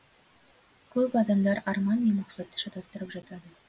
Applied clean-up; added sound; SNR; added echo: none; none; none; none.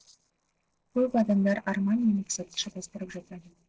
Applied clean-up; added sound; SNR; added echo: neural separator model SepFormer DNS4.